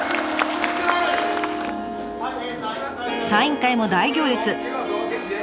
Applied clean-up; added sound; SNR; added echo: none; Harp; 5 dB; none.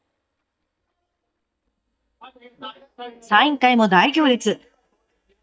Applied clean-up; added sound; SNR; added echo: neural mask model DeepFilterNet 3.